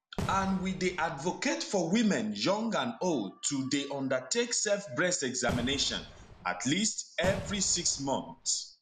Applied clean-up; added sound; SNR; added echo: none; Fireworks; 10 dB; none.